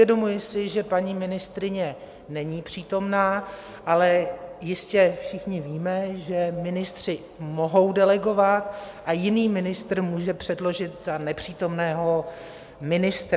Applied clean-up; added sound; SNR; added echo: none; none; none; none.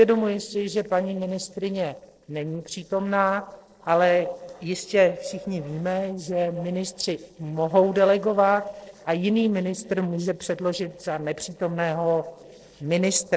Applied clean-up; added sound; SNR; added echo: neural separator model SepFormer DNS4.